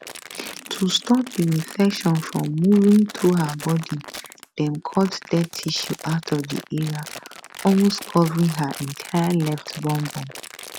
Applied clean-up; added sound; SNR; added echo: none; Crumpling, crinkling; 16 dB; none.